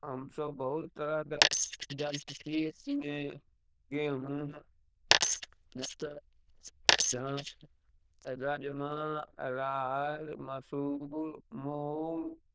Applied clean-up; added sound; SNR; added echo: neural diffusion model UNIVERSE++.